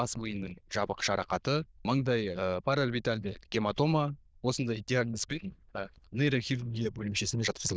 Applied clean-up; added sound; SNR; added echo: neural diffusion model UNIVERSE++.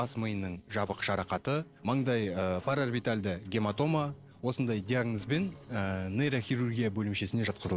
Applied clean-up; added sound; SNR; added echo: neural separator model SepFormer DNS4.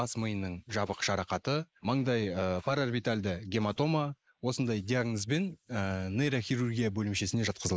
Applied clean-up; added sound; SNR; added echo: neural mask model Resemble Enhance denoiser.